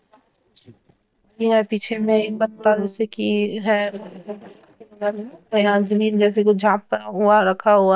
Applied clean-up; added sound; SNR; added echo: neural mask model DeepFilterNet 3.